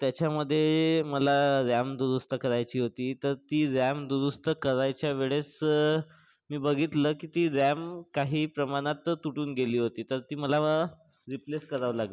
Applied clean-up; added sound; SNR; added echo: none; none; none; none.